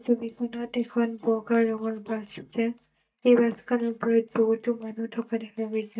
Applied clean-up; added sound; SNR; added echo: neural mask model DeepFilterNet 3.